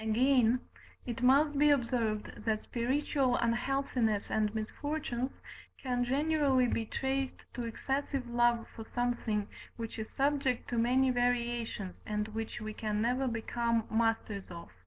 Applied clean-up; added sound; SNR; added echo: none; none; none; none.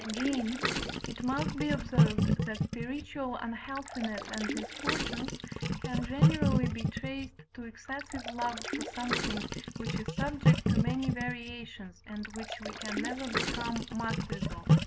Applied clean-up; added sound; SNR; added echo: none; Gurgling; -5 dB; none.